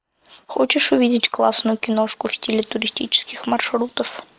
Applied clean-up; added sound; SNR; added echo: neural mask model Resemble Enhance denoiser.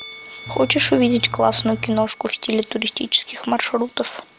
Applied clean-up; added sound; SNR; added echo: none; Engine / Truck + Musical instrument; 15 dB; none.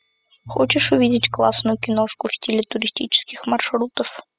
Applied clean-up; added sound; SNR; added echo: classical method spectral subtraction.